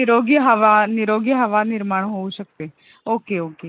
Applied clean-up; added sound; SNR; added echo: neural mask model Resemble Enhance denoiser.